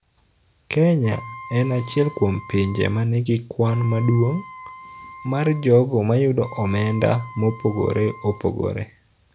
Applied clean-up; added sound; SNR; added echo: none; Wind instrument, woodwind instrument; 18 dB; none.